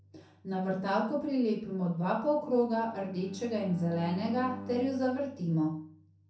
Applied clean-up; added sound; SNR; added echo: none; Bowed string instrument; 17 dB; reverberation time 0.5 s.